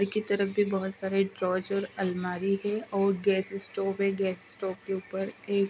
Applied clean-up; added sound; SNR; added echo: none; none; none; none.